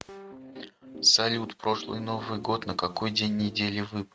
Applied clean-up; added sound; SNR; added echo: neural mask model RNNoise.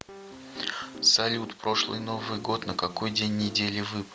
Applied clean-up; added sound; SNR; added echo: none; Piano; 15 dB; none.